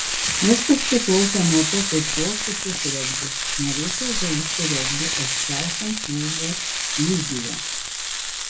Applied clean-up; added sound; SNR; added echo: none; Frying (food); -1 dB; reverberation time 0.4 s.